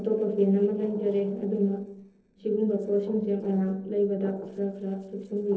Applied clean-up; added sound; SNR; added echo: neural separator model SepFormer DNS4.